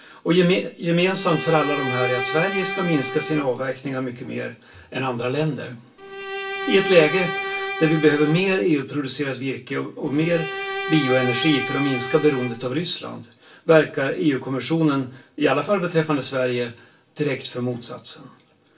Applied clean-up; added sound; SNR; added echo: none; Bowed string instrument; 6 dB; reverberation time 0.2 s.